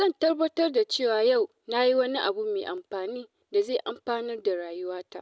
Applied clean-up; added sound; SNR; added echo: none; none; none; none.